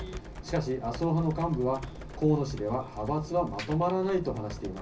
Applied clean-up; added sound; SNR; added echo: none; Computer keyboard; 13 dB; reverberation time 0.4 s.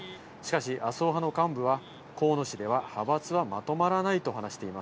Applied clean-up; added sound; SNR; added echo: none; none; none; none.